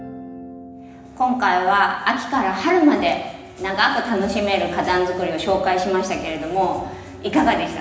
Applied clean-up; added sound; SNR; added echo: none; none; none; reverberation time 1.0 s.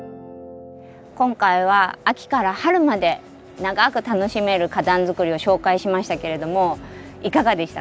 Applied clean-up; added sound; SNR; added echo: none; none; none; none.